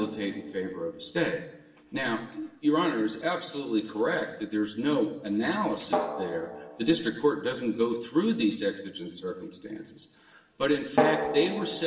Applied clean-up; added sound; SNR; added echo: none; Drum; 8 dB; reverberation time 0.9 s.